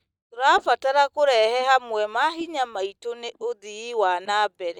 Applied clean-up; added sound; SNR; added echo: neural mask model DeepFilterNet 3.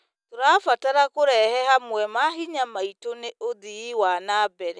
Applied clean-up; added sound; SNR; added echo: none; none; none; none.